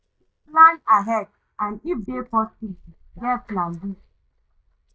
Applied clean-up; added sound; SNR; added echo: neural mask model DeepFilterNet 3.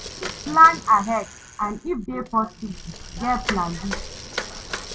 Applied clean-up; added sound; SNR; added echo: none; Bicycle; 11 dB; reverberation time 0.2 s.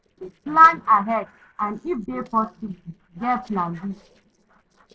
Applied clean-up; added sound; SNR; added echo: neural separator model SepFormer DNS4.